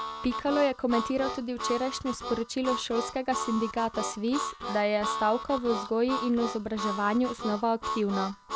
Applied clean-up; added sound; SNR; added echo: none; Harmonica; 6 dB; none.